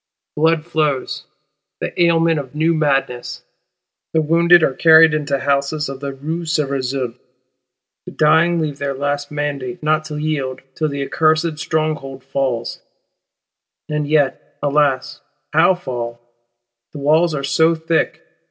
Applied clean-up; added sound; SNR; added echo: none; none; none; none.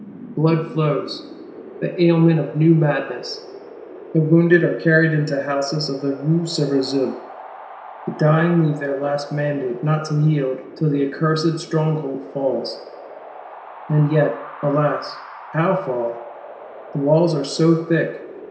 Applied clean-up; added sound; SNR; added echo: none; Wind; 17 dB; reverberation time 0.7 s.